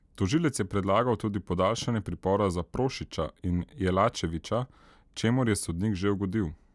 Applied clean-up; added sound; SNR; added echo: none; none; none; none.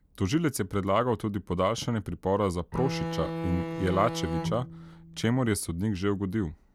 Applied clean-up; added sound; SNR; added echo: none; Bowed string instrument; 5 dB; none.